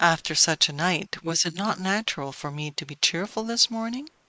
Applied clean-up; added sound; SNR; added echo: neural mask model Resemble Enhance denoiser.